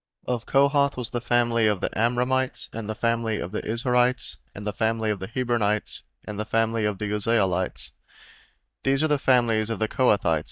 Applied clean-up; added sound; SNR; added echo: neural mask model DeepFilterNet 3.